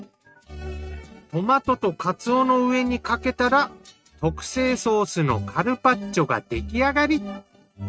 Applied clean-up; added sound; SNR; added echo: neural mask model RNNoise.